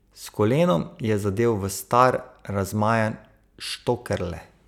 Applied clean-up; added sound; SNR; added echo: none; none; none; none.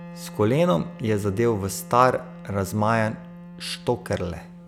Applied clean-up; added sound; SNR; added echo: none; Wind instrument, woodwind instrument; 16 dB; none.